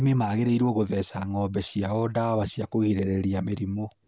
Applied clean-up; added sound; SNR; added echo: none; none; none; none.